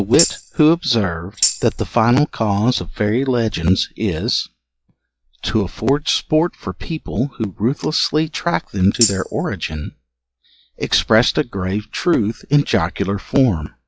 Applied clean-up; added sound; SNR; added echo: classical method log-MMSE.